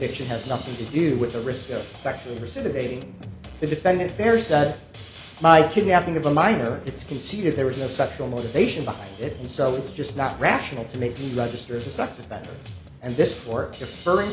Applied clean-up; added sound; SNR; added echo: none; Drum kit; 18 dB; none.